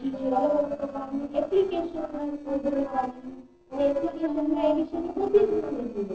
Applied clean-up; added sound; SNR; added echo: neural separator model SepFormer DNS4.